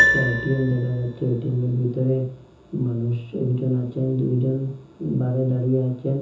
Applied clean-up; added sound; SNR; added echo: none; Piano; 6 dB; reverberation time 0.6 s.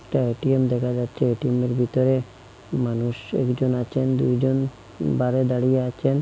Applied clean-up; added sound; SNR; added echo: none; none; none; none.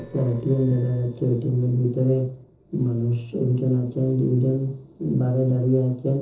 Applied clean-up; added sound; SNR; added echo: neural separator model SepFormer DNS4.